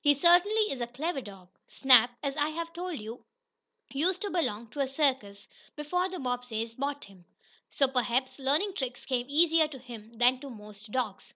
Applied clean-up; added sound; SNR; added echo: none; none; none; none.